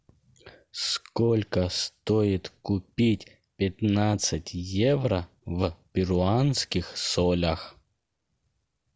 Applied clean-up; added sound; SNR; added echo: none; none; none; none.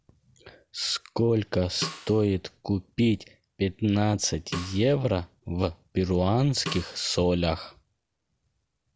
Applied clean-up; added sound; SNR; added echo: none; Snare drum; 14 dB; none.